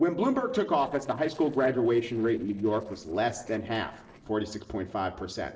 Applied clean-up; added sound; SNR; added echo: neural separator model SepFormer DNS4.